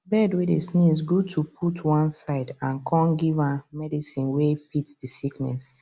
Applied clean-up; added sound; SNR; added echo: none; none; none; none.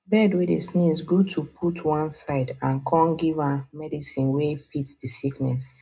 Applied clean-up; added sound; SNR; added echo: none; none; none; reverberation time 0.2 s.